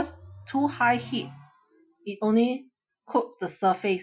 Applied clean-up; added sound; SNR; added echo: classical method Wiener filter.